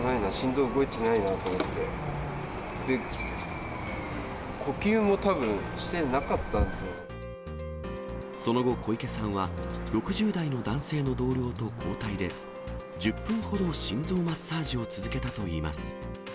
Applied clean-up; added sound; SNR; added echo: none; none; none; none.